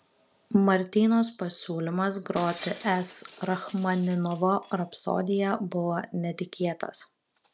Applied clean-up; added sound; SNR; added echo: none; Shatter; 17 dB; none.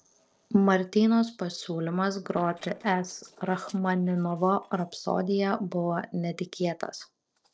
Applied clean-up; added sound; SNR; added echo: neural separator model SepFormer DNS4.